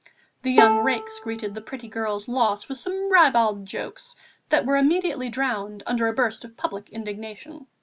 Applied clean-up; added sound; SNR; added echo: none; Bowed string instrument; 2 dB; none.